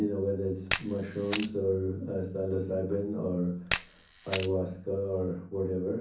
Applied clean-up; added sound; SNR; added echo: none; Camera; -1 dB; reverberation time 0.6 s.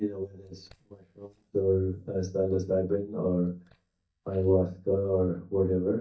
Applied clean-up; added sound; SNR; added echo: neural mask model DeepFilterNet 3.